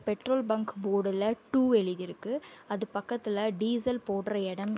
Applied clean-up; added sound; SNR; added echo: none; none; none; none.